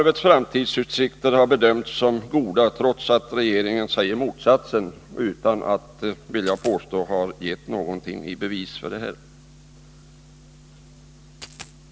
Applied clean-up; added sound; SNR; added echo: none; Coin (dropping); 19 dB; none.